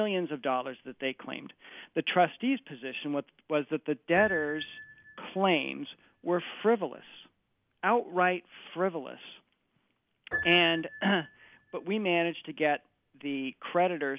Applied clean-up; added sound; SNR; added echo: none; Piano; 14 dB; none.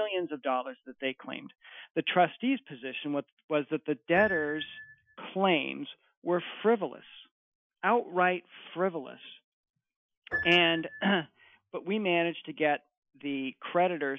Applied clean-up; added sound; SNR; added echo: classical method Wiener filter.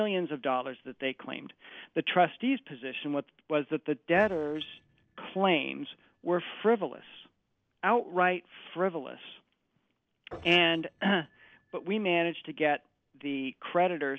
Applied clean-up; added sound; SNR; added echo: neural separator model SepFormer DNS4.